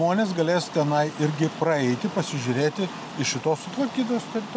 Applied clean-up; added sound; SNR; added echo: none; none; none; none.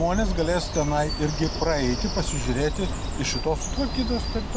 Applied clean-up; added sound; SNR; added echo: none; Bird vocalization, bird call, bird song; 2 dB; none.